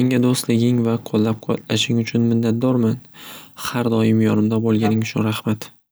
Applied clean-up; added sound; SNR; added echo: none; Wind instrument, woodwind instrument; 13 dB; none.